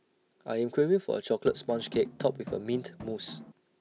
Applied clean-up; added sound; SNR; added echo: none; Drum; 13 dB; none.